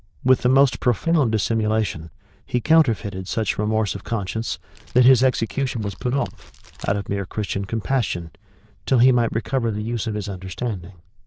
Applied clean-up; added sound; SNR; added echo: neural diffusion model UNIVERSE++.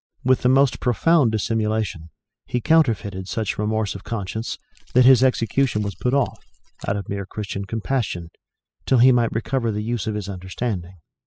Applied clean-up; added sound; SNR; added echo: classical method spectral subtraction.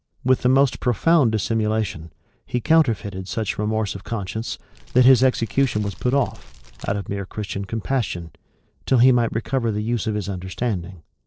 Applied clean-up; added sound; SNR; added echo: neural separator model SepFormer DNS4.